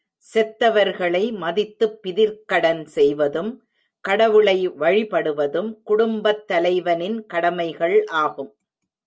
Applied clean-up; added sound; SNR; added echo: none; none; none; none.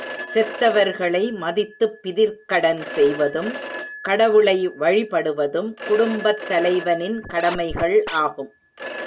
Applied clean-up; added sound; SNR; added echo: none; Scratching (performance technique) + Telephone; 11 dB; none.